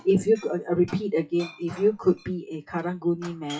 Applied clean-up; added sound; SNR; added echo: classical method WPE with log-MMSE.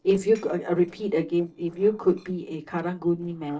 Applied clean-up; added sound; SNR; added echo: neural separator model SepFormer DNS4.